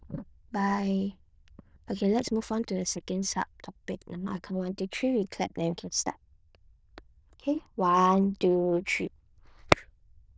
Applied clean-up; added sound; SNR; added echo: neural diffusion model UNIVERSE++.